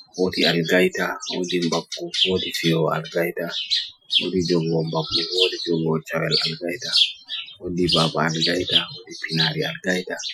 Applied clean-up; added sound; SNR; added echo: classical method Wiener filter.